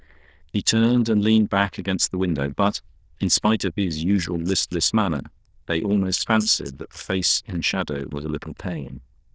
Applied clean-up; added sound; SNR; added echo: neural diffusion model UNIVERSE++.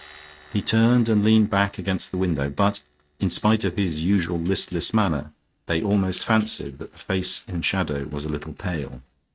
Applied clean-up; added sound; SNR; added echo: neural mask model RNNoise.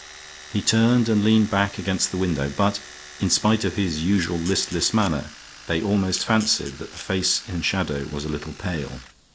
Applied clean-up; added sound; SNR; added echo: none; Camera + Domestic sounds, home sounds; 18 dB; none.